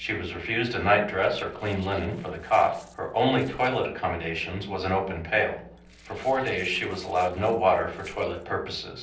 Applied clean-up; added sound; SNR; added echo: neural separator model SepFormer DNS4.